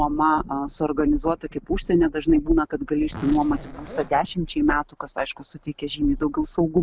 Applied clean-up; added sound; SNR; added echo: none; Zipper (clothing); 15 dB; none.